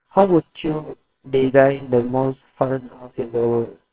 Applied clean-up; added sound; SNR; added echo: neural separator model SepFormer WHAMR!.